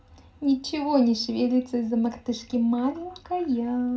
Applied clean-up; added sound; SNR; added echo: none; none; none; reverberation time 0.2 s.